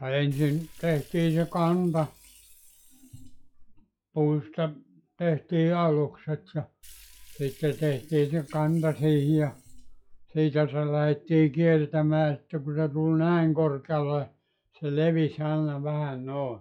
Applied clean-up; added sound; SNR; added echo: classical method log-MMSE.